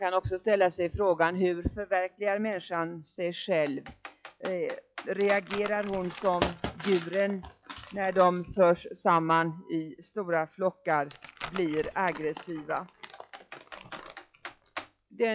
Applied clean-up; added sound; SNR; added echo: classical method log-MMSE.